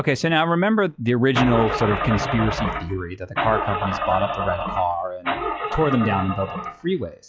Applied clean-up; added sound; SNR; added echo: classical method log-MMSE.